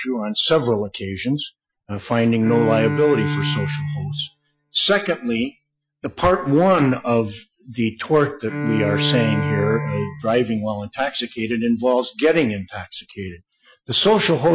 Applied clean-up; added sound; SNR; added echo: classical method Wiener filter.